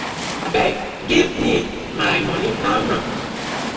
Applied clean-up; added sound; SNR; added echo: none; Waves, surf; 7 dB; reverberation time 2.3 s.